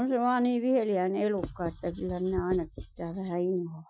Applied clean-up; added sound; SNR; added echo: classical method Wiener filter.